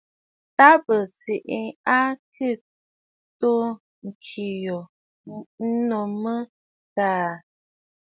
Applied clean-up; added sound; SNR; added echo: none; none; none; none.